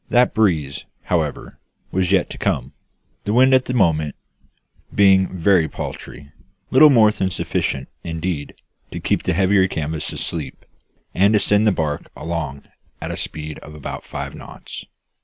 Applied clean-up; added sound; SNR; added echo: none; none; none; none.